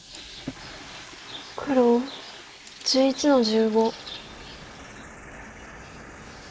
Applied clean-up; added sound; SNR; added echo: neural mask model Resemble Enhance denoiser.